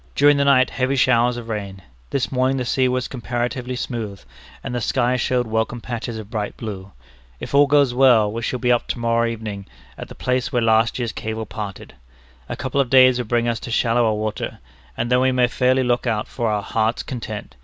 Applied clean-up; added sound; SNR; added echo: none; none; none; none.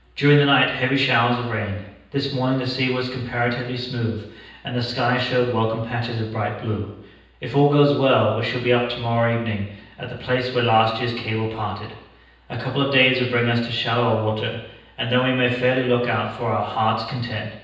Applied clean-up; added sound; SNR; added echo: none; none; none; reverberation time 0.9 s.